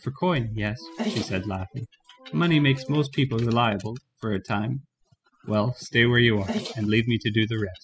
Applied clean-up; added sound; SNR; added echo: classical method spectral subtraction.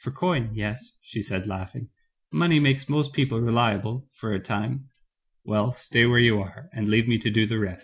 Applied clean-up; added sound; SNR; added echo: none; none; none; none.